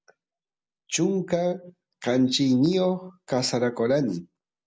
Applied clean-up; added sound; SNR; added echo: none; none; none; none.